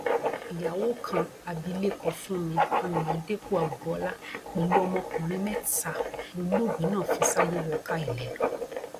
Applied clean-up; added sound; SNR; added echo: none; Writing; 0 dB; none.